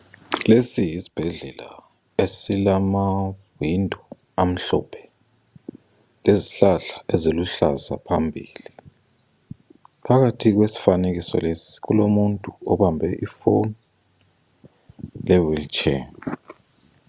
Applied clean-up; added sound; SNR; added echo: none; none; none; none.